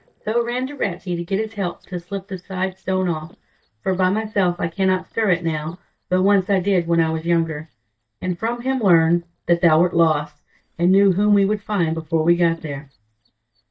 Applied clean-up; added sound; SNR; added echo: neural mask model DeepFilterNet 3.